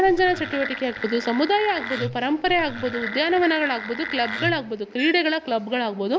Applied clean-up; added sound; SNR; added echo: none; Wood; 10 dB; none.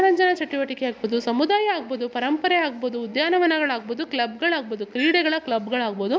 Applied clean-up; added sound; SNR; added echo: none; none; none; none.